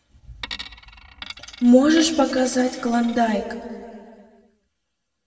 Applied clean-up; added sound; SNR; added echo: none; Coin (dropping); 17 dB; reverberation time 2.0 s.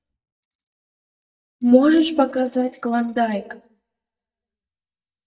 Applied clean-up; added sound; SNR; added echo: neural mask model DeepFilterNet 3.